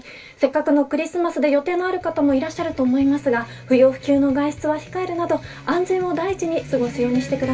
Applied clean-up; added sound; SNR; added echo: none; none; none; reverberation time 0.2 s.